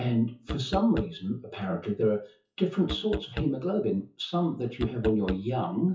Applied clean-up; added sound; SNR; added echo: classical method WPE with log-MMSE.